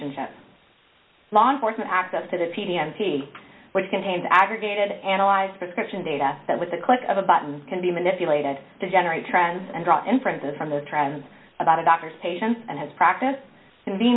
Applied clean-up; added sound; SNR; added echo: none; none; none; none.